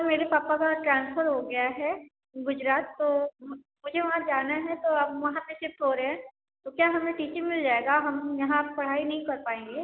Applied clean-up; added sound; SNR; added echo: none; none; none; none.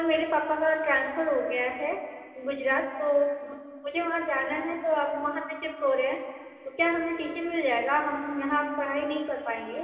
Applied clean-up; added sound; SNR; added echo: none; none; none; reverberation time 2.5 s.